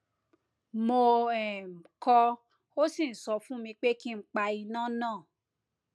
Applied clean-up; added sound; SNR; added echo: none; none; none; none.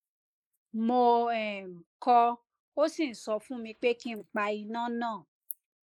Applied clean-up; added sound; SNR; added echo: neural mask model Resemble Enhance denoiser.